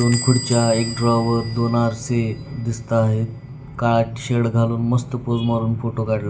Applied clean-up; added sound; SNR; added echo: none; Squeak / Bell; 15 dB; reverberation time 0.5 s.